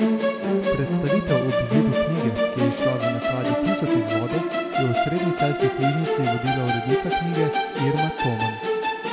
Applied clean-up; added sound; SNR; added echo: none; Musical instrument; -3 dB; none.